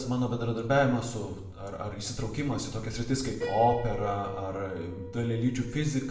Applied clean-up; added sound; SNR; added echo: none; Piano; 13 dB; reverberation time 0.7 s.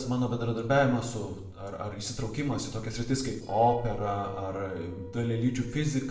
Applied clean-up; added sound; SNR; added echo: neural separator model SepFormer DNS4.